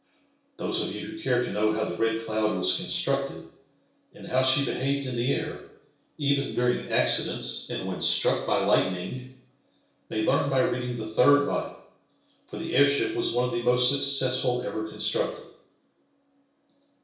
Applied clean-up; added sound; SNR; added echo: none; none; none; reverberation time 0.6 s.